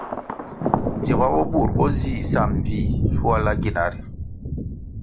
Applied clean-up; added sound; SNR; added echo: none; Thunder; -2 dB; none.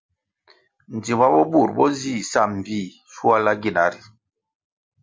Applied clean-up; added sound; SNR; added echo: none; none; none; none.